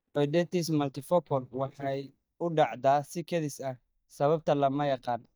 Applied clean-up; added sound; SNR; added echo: neural mask model DeepFilterNet 3.